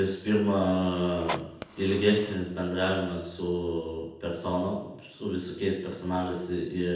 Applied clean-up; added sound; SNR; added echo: none; Fire; 12 dB; reverberation time 0.8 s.